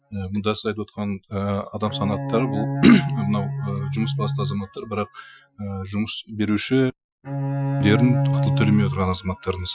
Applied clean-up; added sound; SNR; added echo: classical method Wiener filter.